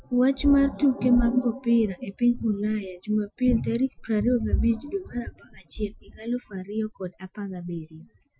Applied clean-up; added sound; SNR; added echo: classical method Wiener filter.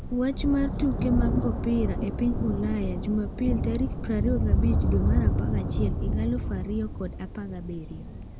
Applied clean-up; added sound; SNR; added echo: none; Thunder; -2 dB; none.